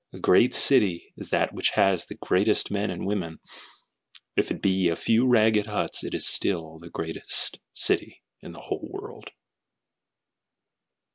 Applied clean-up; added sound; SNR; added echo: none; none; none; none.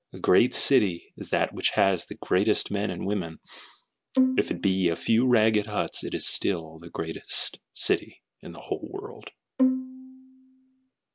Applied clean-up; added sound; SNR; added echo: none; Bowed string instrument; 2 dB; none.